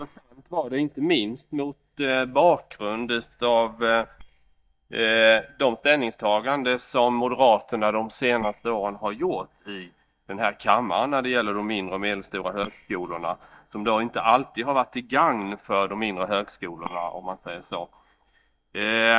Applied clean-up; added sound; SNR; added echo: neural mask model DeepFilterNet 3.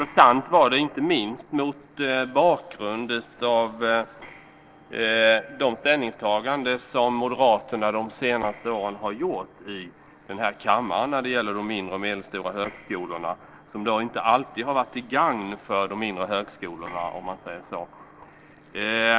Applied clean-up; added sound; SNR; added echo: neural separator model SepFormer DNS4.